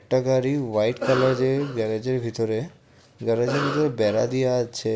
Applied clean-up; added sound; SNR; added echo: none; Cough; 11 dB; none.